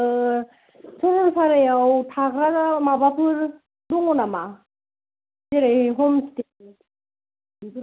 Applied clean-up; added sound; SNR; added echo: none; none; none; none.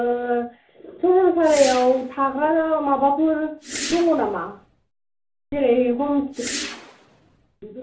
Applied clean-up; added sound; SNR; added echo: none; Whoosh, swoosh, swish; 12 dB; reverberation time 0.2 s.